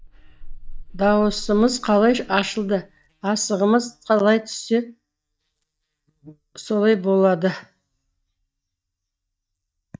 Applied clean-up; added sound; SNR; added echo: neural mask model DeepFilterNet 3.